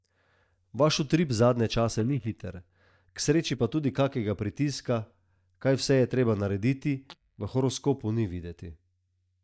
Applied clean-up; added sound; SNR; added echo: neural mask model DeepFilterNet 3.